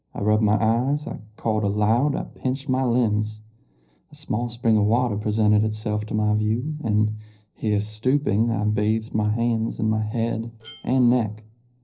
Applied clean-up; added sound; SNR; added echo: neural separator model SepFormer DNS4.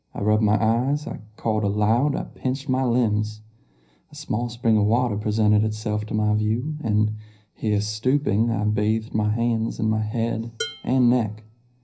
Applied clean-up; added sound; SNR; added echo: none; Dishes, pots, and pans; 14 dB; reverberation time 0.4 s.